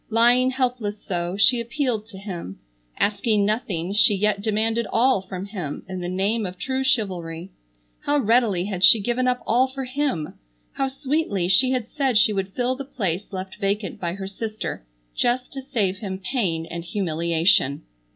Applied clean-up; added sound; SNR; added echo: none; none; none; none.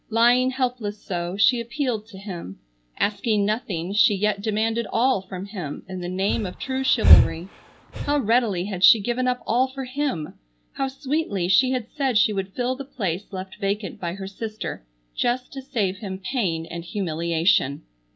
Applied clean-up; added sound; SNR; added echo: none; Breathing; -4 dB; none.